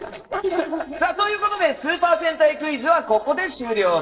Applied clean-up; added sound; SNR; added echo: neural separator model SepFormer DNS4.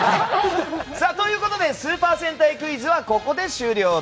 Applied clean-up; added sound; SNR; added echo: none; none; none; none.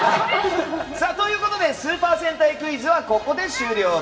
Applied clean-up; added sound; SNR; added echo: none; Meow; 15 dB; reverberation time 2.0 s.